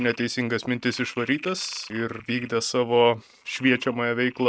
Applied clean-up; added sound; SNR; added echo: neural mask model RNNoise.